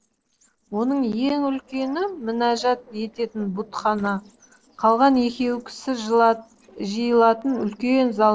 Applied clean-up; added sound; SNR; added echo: neural separator model SepFormer DNS4.